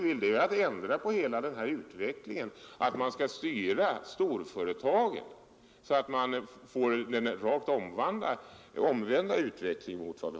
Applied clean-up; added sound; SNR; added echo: none; none; none; none.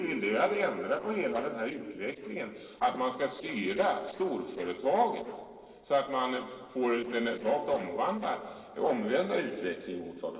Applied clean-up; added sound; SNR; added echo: neural separator model SepFormer DNS4.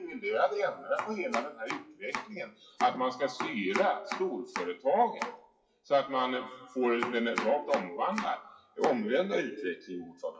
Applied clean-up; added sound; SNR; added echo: classical method WPE with log-MMSE.